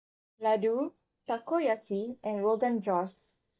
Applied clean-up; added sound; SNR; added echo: neural mask model DeepFilterNet 3.